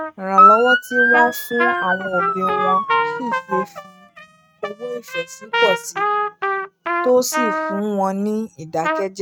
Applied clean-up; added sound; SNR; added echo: neural mask model RNNoise.